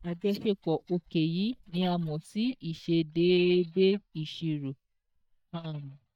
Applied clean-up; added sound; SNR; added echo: neural mask model DeepFilterNet 3.